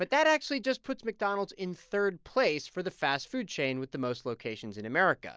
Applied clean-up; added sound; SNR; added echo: none; none; none; none.